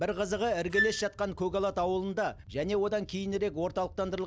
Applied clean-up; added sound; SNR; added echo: none; Wind instrument, woodwind instrument; 5 dB; none.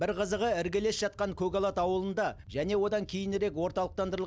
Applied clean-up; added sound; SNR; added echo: none; none; none; none.